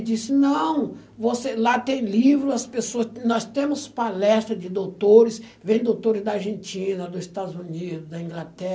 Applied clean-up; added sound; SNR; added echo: none; none; none; none.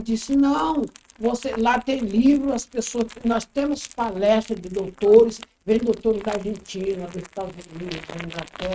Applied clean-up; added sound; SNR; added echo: neural mask model RNNoise.